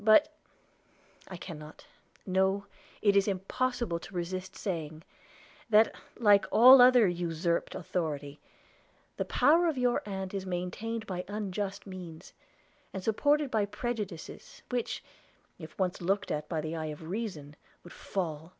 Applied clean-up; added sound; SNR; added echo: none; none; none; none.